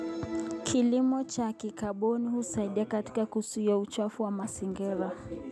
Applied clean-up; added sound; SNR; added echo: none; none; none; none.